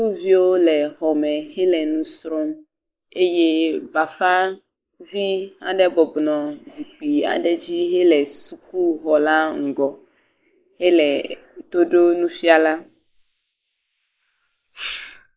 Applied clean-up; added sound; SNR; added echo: neural mask model Resemble Enhance denoiser.